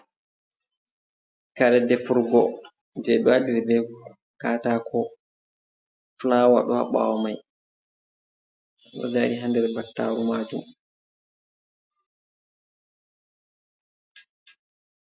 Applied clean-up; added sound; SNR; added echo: none; none; none; none.